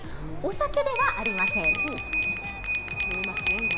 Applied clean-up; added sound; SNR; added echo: none; Bell; -2 dB; none.